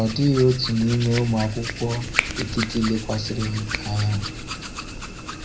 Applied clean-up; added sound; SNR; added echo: none; Hands; 7 dB; reverberation time 0.4 s.